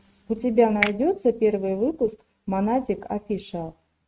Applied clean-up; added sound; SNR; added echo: neural mask model RNNoise.